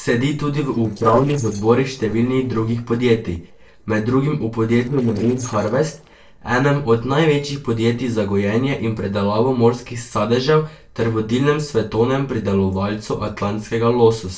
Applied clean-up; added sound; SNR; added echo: neural separator model SepFormer DNS4.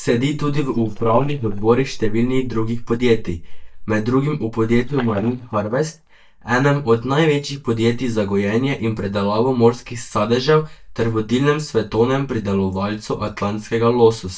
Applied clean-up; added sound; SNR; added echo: neural mask model DeepFilterNet 3.